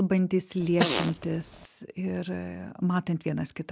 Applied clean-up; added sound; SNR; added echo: none; Fart; 2 dB; none.